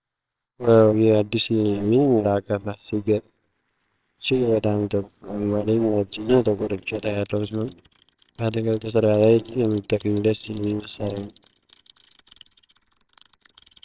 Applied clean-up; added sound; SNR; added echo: neural separator model SepFormer WHAMR!.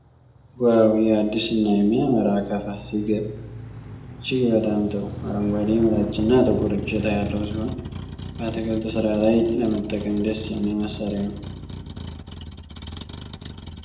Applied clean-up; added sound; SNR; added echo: none; Motor vehicle (road); 11 dB; reverberation time 0.7 s.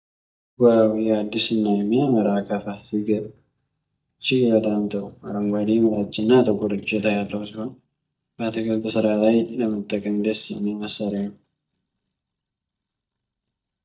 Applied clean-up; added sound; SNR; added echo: neural mask model DeepFilterNet 3.